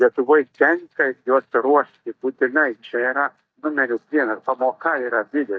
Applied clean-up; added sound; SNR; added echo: neural mask model DeepFilterNet 3.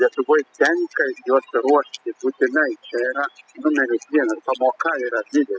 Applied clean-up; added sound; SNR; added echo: classical method spectral subtraction.